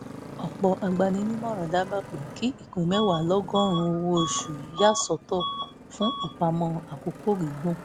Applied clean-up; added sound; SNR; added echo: none; Motorcycle + Bus / Alarm; 9 dB; none.